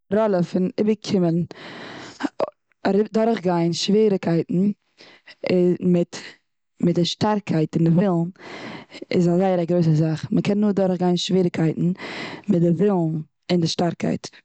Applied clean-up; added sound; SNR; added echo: neural mask model Resemble Enhance denoiser.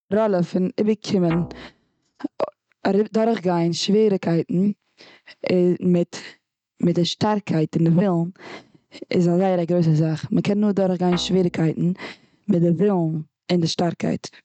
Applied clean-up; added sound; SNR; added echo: neural mask model RNNoise.